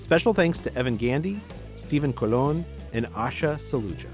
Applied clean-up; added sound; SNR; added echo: none; none; none; none.